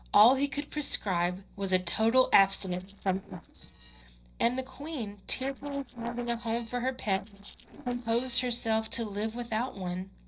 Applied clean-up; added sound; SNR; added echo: neural separator model SepFormer DNS4.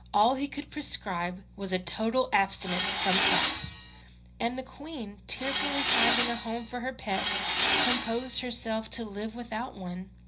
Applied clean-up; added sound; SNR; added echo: none; Tools; -2 dB; reverberation time 0.5 s.